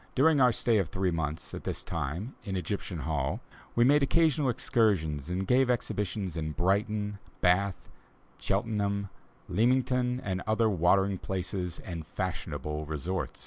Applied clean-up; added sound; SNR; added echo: none; none; none; none.